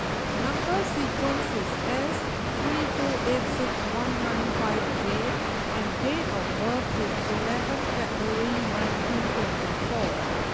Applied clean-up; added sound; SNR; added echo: none; Water; -4 dB; none.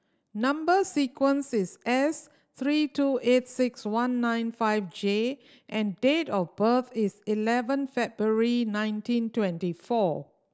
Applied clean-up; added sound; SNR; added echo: none; none; none; none.